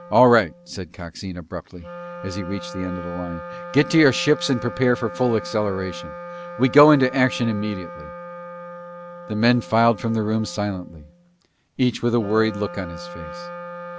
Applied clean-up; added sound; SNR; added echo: none; Wind instrument, woodwind instrument; 14 dB; none.